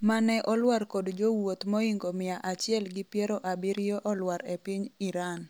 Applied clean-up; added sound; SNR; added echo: none; none; none; none.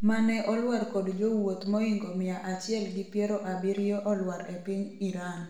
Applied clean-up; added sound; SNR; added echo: none; none; none; reverberation time 0.8 s.